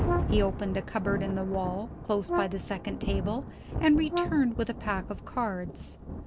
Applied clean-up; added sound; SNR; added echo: none; Thunder + Brass instrument; 3 dB; none.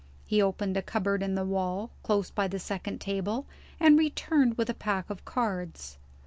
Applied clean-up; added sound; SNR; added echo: none; none; none; none.